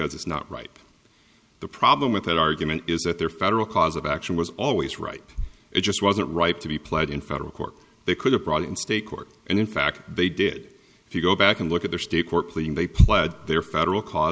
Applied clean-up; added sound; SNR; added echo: none; none; none; none.